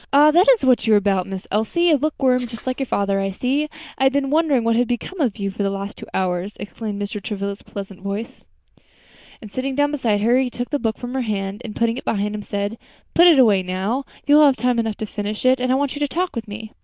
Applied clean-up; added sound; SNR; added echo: neural diffusion model UNIVERSE++.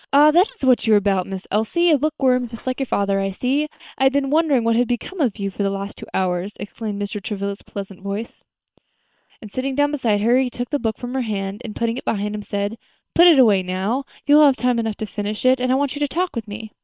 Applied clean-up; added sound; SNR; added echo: neural separator model SepFormer WHAM!.